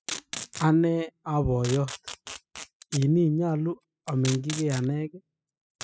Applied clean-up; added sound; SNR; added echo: classical method spectral subtraction.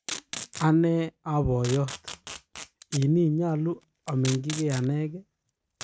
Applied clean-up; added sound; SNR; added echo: none; Packing tape, duct tape; 14 dB; none.